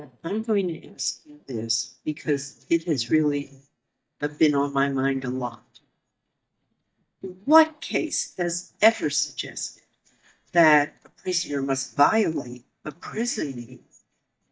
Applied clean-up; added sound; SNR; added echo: neural mask model DeepFilterNet 3.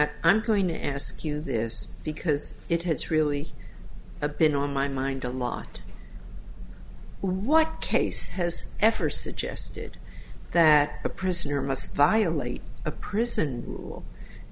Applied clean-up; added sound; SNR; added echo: none; none; none; none.